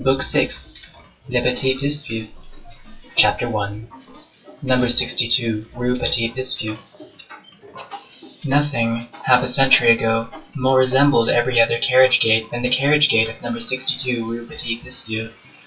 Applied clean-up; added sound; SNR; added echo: classical method WPE with log-MMSE.